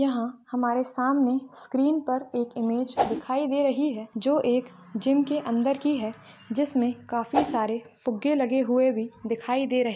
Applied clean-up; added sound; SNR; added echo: none; Whoosh, swoosh, swish; 1 dB; none.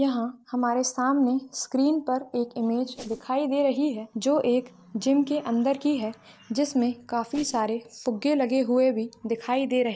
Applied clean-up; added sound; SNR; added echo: neural separator model SepFormer DNS4.